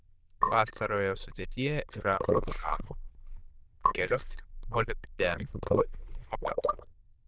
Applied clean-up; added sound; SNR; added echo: neural diffusion model UNIVERSE++.